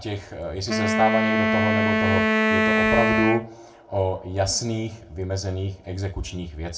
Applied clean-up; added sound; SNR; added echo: none; Wind instrument, woodwind instrument; -4 dB; reverberation time 0.2 s.